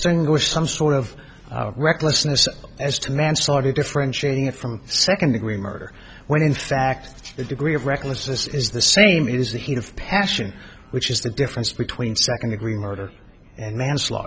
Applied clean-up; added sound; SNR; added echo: none; none; none; none.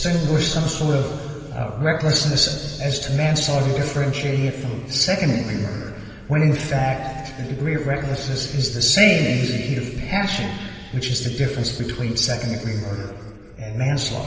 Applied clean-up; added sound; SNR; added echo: none; none; none; reverberation time 2.5 s.